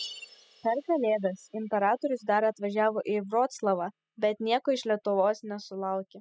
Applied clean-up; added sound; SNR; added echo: classical method spectral subtraction.